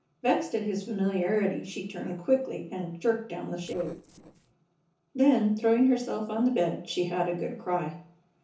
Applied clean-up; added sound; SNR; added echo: neural separator model SepFormer DNS4.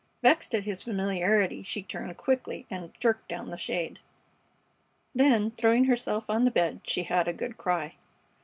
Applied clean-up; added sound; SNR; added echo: none; none; none; none.